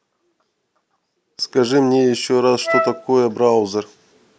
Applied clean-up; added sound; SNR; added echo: none; Wind instrument, woodwind instrument; 4 dB; none.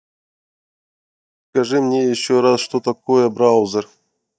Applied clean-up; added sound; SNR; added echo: neural mask model DeepFilterNet 3.